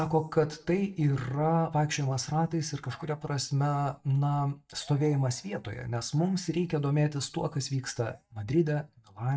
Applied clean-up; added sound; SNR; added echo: neural mask model DeepFilterNet 3.